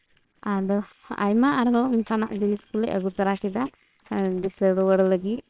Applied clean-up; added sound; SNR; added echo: neural separator model SepFormer WHAMR!.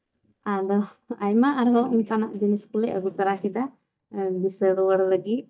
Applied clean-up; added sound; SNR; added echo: neural mask model DeepFilterNet 3.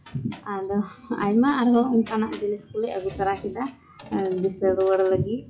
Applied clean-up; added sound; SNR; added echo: classical method WPE with log-MMSE.